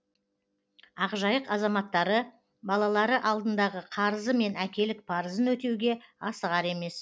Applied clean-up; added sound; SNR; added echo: none; none; none; none.